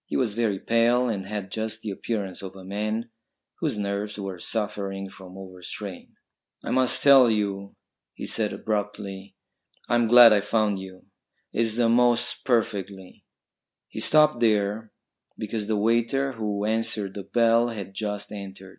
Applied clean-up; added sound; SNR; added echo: none; none; none; none.